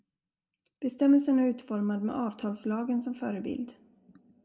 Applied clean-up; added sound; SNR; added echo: none; none; none; reverberation time 0.7 s.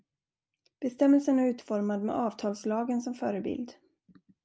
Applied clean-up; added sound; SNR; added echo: none; none; none; none.